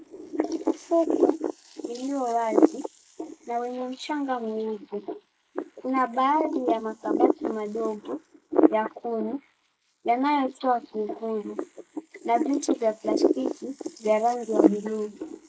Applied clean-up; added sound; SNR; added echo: neural mask model Resemble Enhance denoiser.